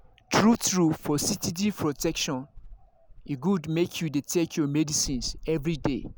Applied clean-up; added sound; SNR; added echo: none; Insect; 18 dB; none.